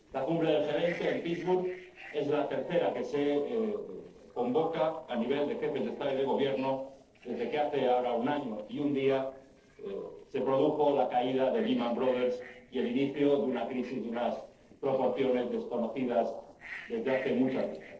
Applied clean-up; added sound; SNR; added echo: neural separator model SepFormer DNS4.